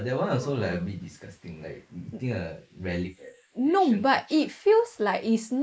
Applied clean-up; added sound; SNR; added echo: neural mask model Resemble Enhance denoiser.